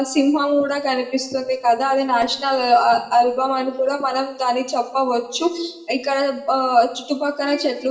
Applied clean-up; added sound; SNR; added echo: none; none; none; reverberation time 0.8 s.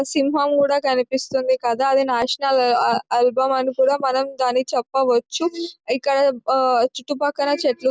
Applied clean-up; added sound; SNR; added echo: none; none; none; none.